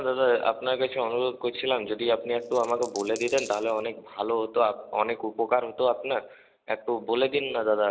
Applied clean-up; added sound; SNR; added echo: none; Coin (dropping); 17 dB; none.